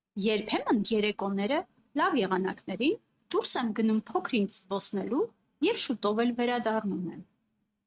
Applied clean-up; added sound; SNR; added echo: neural mask model RNNoise.